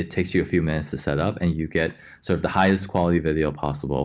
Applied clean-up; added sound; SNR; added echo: none; none; none; none.